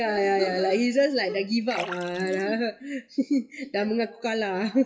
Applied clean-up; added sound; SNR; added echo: classical method WPE with log-MMSE.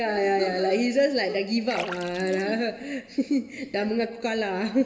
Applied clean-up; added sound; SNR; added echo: none; Splash, splatter; 15 dB; reverberation time 2.4 s.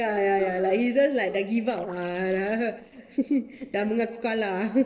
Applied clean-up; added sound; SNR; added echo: neural separator model SepFormer DNS4.